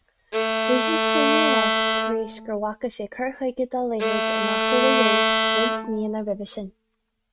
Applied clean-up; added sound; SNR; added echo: neural mask model RNNoise.